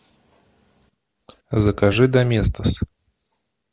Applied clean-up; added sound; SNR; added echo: none; none; none; none.